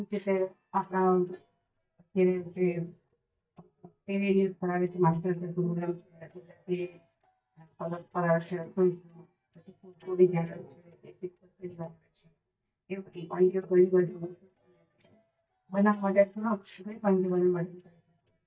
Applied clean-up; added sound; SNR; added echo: neural mask model DeepFilterNet 3.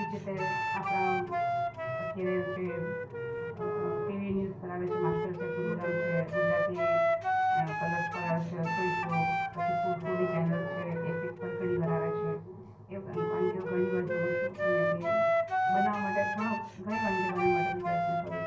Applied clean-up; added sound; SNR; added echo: none; Wind instrument, woodwind instrument; -3 dB; reverberation time 0.2 s.